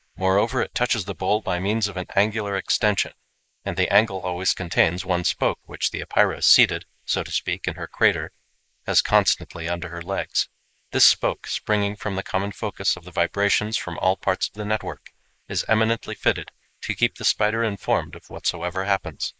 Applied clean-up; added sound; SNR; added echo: neural mask model Resemble Enhance denoiser.